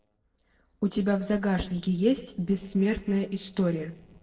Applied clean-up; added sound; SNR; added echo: neural separator model SepFormer DNS4.